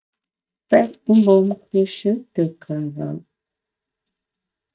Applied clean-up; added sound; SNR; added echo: neural mask model DeepFilterNet 3.